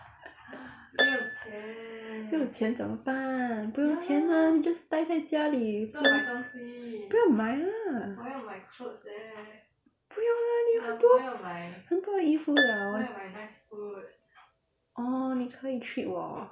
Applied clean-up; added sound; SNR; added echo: none; Harp; 6 dB; none.